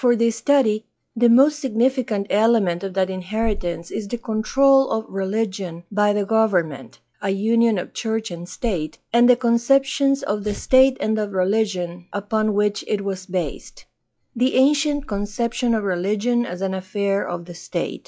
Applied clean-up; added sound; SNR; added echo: classical method log-MMSE.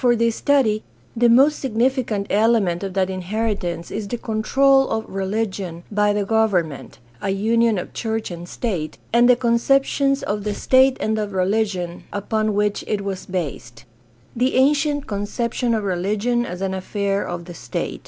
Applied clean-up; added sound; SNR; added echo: none; Tearing; 16 dB; none.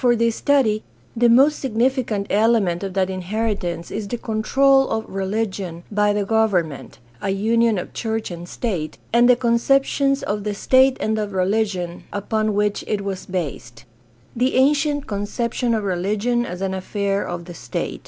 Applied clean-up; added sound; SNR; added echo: none; none; none; none.